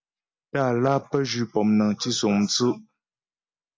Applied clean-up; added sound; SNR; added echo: none; none; none; none.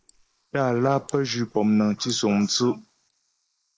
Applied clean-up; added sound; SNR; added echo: neural mask model Resemble Enhance denoiser.